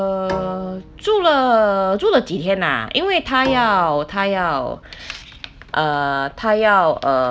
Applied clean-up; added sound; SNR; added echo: none; Bowed string instrument; 19 dB; none.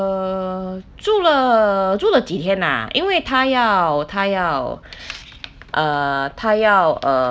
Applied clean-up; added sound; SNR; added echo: none; none; none; none.